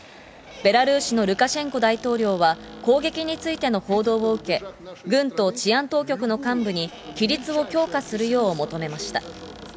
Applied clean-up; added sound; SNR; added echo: none; Squeak; 20 dB; none.